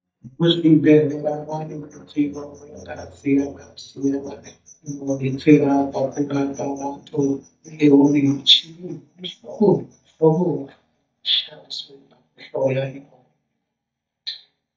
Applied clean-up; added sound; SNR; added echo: neural mask model DeepFilterNet 3.